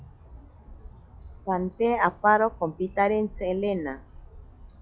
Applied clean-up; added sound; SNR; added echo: classical method log-MMSE.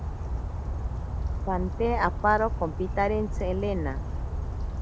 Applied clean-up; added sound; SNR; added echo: none; Bird vocalization, bird call, bird song; 1 dB; none.